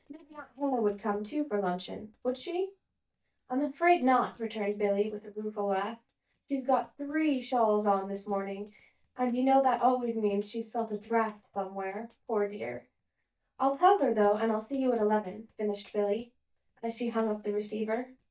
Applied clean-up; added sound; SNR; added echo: neural mask model DeepFilterNet 3.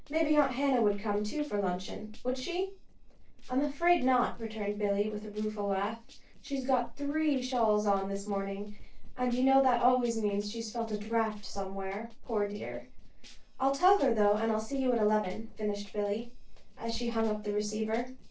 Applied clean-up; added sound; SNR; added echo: neural separator model SepFormer DNS4.